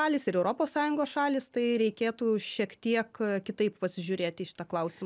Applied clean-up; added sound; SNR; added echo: none; none; none; none.